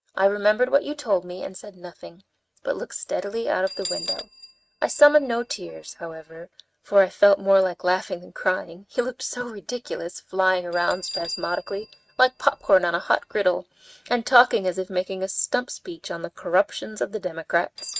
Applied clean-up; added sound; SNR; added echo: neural mask model RNNoise.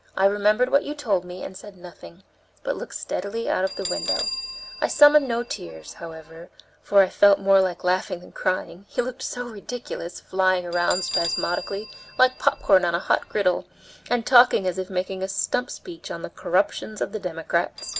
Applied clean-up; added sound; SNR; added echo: none; Bell; 14 dB; none.